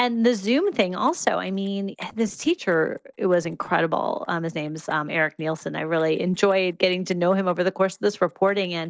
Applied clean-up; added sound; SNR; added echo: neural separator model SepFormer DNS4.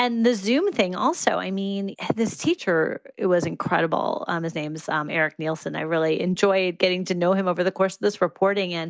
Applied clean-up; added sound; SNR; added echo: none; none; none; none.